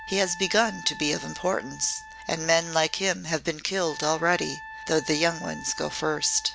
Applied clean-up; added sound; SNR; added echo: none; Wind instrument, woodwind instrument; 15 dB; none.